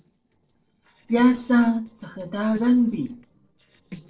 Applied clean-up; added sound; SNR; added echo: neural separator model SepFormer DNS4.